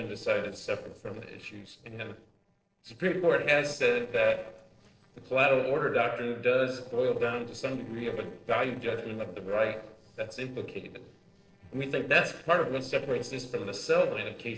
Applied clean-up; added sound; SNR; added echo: neural separator model SepFormer DNS4.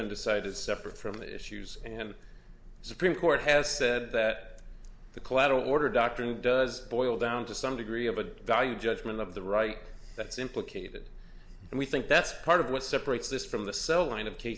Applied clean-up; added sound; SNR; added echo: none; none; none; none.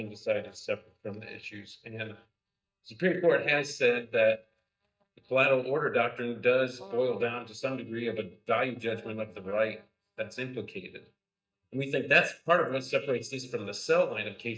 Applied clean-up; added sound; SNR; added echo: neural mask model DeepFilterNet 3.